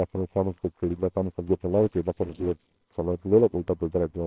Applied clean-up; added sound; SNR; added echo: neural separator model SepFormer WHAMR!.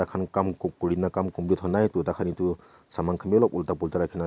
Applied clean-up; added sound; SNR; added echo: none; none; none; none.